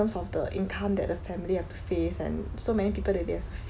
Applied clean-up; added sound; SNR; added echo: none; none; none; none.